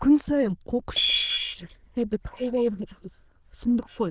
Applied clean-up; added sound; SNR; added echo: neural diffusion model UNIVERSE++.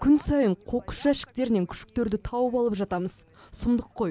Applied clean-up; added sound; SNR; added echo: none; none; none; none.